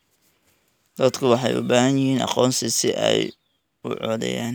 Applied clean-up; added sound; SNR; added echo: none; none; none; none.